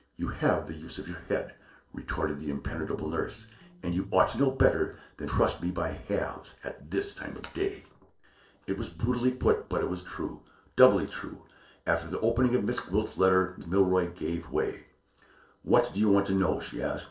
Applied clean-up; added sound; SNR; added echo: neural separator model SepFormer DNS4.